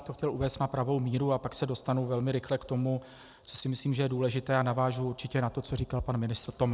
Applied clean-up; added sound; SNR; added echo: none; none; none; none.